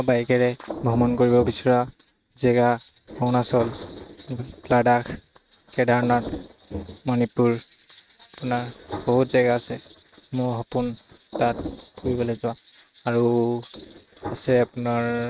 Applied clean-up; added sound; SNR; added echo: neural mask model RNNoise.